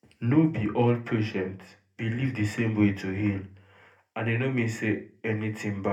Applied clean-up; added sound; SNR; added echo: none; none; none; reverberation time 0.3 s.